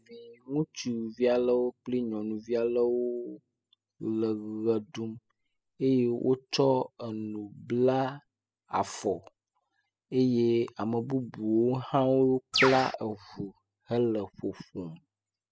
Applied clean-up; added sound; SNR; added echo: classical method spectral subtraction.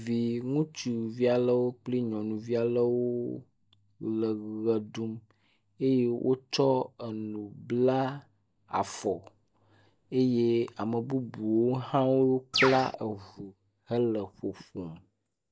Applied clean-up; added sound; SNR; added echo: neural mask model DeepFilterNet 3.